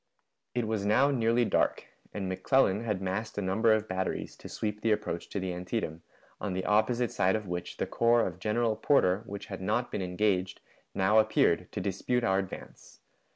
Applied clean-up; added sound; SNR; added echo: none; none; none; none.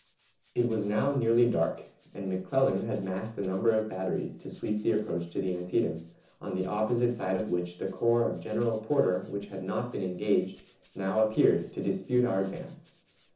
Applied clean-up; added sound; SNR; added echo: none; Rattle (instrument); 19 dB; reverberation time 0.6 s.